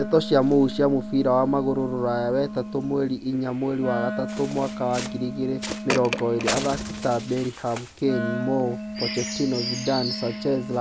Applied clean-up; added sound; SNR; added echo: none; Bird + Wind instrument, woodwind instrument; 7 dB; none.